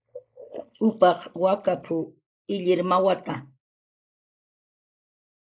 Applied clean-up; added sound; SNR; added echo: neural mask model Resemble Enhance denoiser.